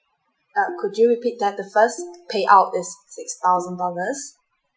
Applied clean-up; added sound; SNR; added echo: classical method Wiener filter.